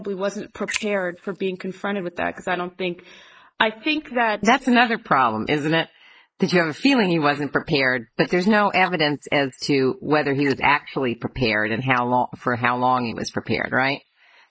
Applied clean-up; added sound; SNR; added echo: neural mask model Resemble Enhance denoiser.